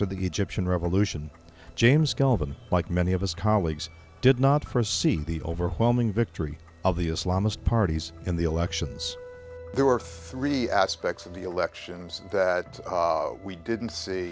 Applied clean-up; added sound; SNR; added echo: none; none; none; none.